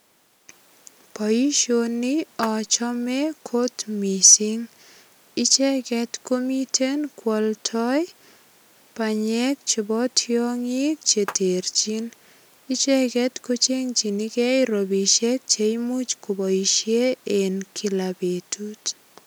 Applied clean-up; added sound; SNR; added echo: none; Clapping; 13 dB; none.